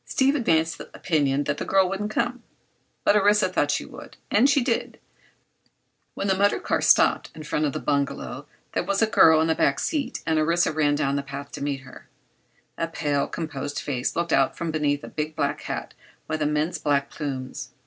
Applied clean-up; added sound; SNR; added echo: none; none; none; none.